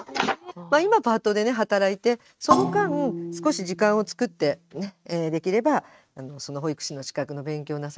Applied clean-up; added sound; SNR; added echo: neural mask model RNNoise.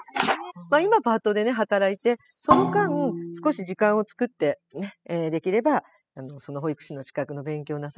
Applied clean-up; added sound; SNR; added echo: classical method spectral subtraction.